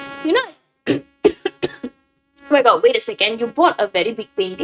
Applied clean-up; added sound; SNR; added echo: neural mask model RNNoise.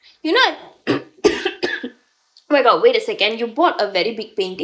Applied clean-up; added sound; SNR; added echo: neural mask model Resemble Enhance denoiser.